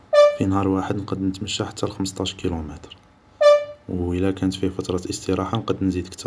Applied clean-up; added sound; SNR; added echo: none; Brass instrument; -4 dB; none.